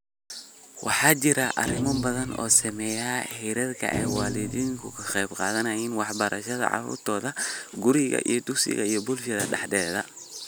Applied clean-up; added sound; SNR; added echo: none; Thump, thud; 6 dB; none.